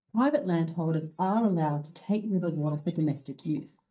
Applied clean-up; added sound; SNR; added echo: neural mask model DeepFilterNet 3.